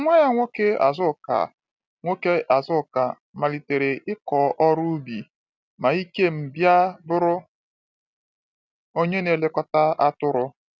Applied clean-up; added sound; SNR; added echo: none; none; none; none.